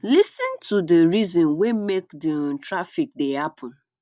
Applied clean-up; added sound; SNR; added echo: none; none; none; none.